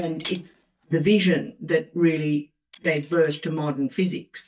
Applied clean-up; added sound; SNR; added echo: neural mask model DeepFilterNet 3.